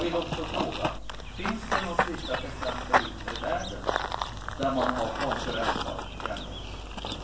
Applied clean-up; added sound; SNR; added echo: none; Run / Bird vocalization, bird call, bird song; -2 dB; reverberation time 0.3 s.